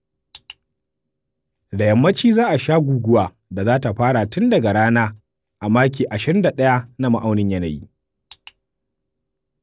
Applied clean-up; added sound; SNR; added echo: none; none; none; none.